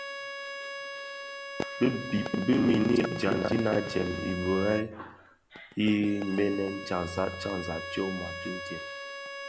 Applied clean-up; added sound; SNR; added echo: none; Bowed string instrument; 10 dB; none.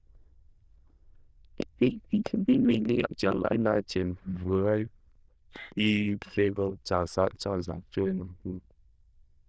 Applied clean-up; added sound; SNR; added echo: neural diffusion model UNIVERSE++.